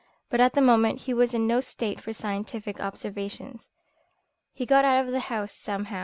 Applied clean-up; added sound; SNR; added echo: none; none; none; none.